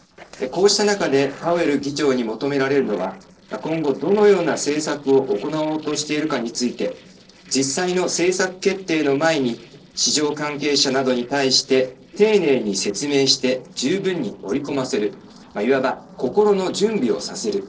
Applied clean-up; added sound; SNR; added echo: neural separator model SepFormer DNS4.